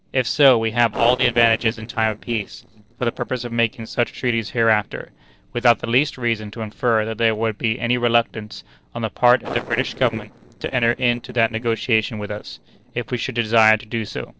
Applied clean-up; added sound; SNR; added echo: neural separator model SepFormer DNS4.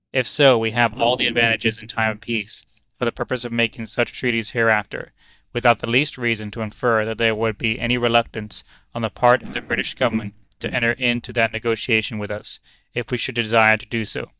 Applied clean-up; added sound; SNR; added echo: neural mask model DeepFilterNet 3.